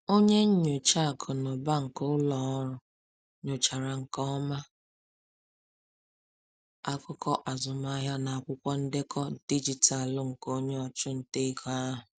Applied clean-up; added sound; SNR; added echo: none; none; none; none.